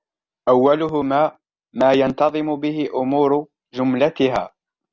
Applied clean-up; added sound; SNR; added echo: none; none; none; none.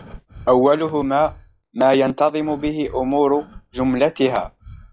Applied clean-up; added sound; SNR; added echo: classical method log-MMSE.